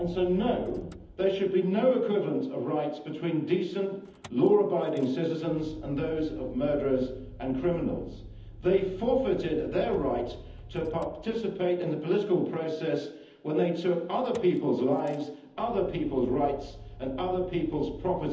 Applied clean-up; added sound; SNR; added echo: none; Motor vehicle (road); 18 dB; reverberation time 0.8 s.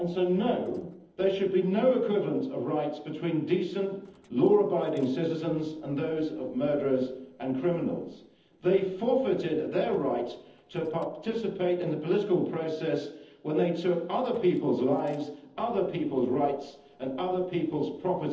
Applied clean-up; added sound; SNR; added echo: neural separator model SepFormer DNS4.